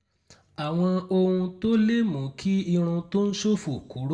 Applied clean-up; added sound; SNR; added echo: none; none; none; reverberation time 0.5 s.